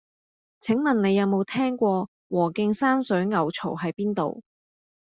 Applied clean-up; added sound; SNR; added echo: none; none; none; none.